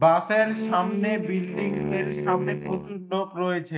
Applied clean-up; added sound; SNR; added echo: neural mask model DeepFilterNet 3.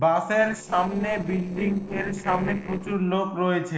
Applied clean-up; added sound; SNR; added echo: neural separator model SepFormer DNS4.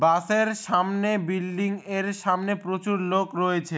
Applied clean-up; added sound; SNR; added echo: none; none; none; none.